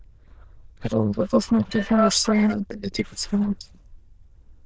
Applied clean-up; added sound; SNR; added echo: neural diffusion model UNIVERSE++.